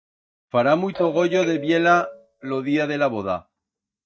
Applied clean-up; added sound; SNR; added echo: neural mask model DeepFilterNet 3.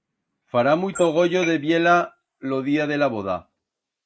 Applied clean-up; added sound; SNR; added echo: neural mask model Resemble Enhance denoiser.